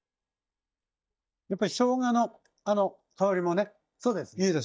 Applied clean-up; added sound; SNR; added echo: neural mask model DeepFilterNet 3.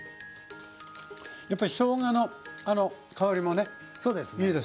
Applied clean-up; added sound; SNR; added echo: none; none; none; none.